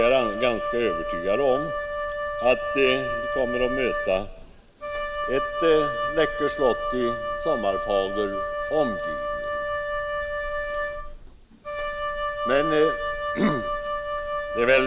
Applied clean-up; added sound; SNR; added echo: none; Wind instrument, woodwind instrument; 2 dB; none.